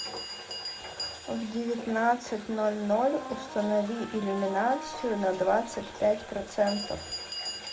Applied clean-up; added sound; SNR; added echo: none; Bell + Wind instrument, woodwind instrument; 12 dB; none.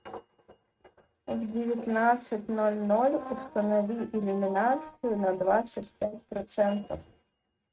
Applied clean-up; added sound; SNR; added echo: neural mask model RNNoise.